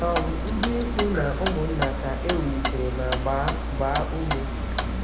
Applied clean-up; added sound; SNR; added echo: none; Clock; -2 dB; reverberation time 0.7 s.